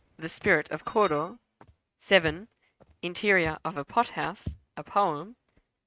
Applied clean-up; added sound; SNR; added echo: neural mask model RNNoise.